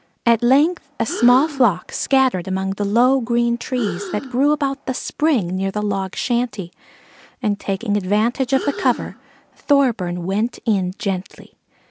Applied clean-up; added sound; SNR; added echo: none; Breathing; 14 dB; none.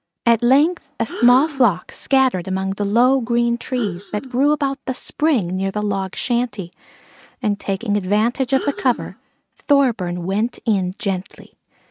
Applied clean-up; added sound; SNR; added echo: neural mask model RNNoise.